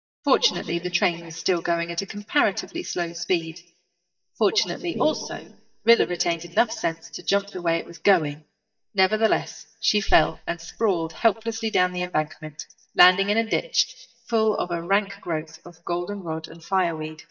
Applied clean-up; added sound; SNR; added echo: neural mask model DeepFilterNet 3.